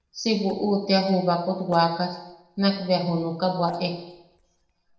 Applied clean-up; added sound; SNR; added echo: neural separator model SepFormer DNS4.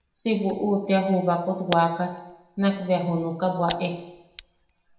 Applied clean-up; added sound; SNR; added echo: none; Camera; 14 dB; reverberation time 0.8 s.